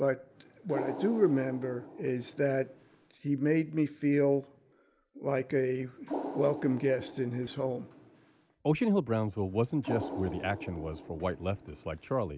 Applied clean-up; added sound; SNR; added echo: none; Water; 11 dB; none.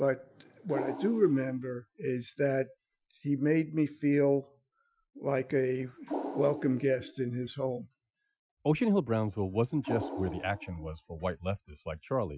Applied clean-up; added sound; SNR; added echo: classical method Wiener filter.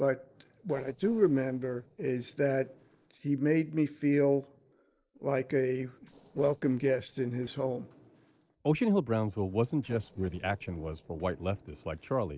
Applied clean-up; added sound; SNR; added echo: neural separator model SepFormer DNS4.